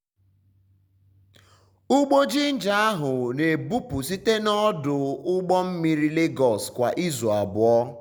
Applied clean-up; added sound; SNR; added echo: none; none; none; none.